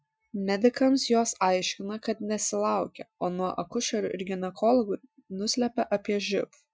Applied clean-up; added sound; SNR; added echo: classical method Wiener filter.